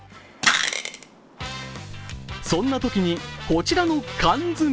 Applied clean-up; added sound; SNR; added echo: none; none; none; none.